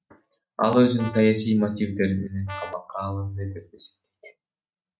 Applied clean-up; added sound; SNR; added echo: neural mask model RNNoise.